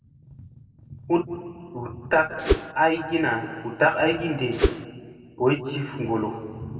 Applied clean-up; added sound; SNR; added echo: none; Whoosh, swoosh, swish; -3 dB; reverberation time 2.3 s.